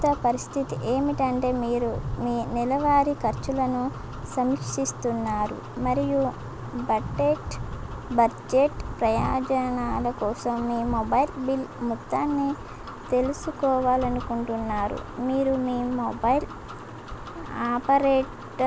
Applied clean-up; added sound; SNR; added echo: none; none; none; none.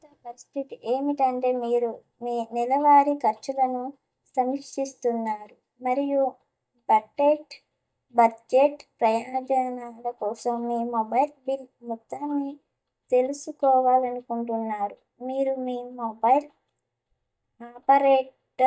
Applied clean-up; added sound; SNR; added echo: neural mask model DeepFilterNet 3.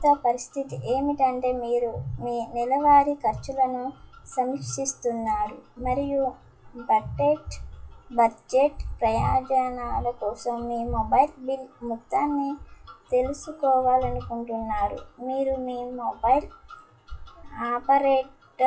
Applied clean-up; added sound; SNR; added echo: classical method WPE with log-MMSE.